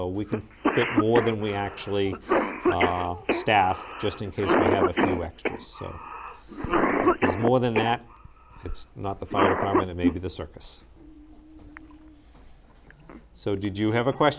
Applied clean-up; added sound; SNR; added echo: none; Cough; 0 dB; none.